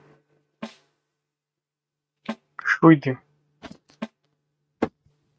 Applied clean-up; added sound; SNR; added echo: neural mask model RNNoise.